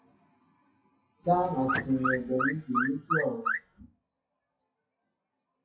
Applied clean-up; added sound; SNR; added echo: classical method WPE with log-MMSE.